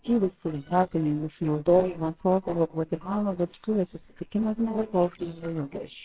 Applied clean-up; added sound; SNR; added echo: neural separator model SepFormer WHAMR!.